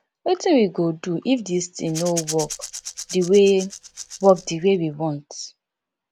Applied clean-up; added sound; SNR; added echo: none; Rattle / Rattle (instrument); 14 dB; none.